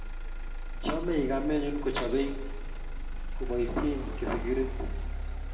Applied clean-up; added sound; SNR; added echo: none; Motor vehicle (road); 1 dB; reverberation time 1.9 s.